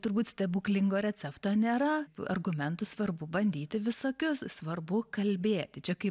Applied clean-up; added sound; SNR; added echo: none; none; none; none.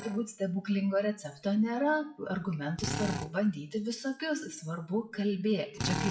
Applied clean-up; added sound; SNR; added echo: classical method WPE with log-MMSE.